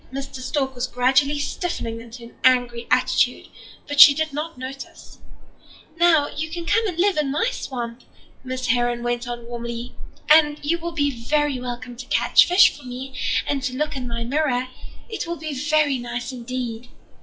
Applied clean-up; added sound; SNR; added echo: classical method WPE with log-MMSE.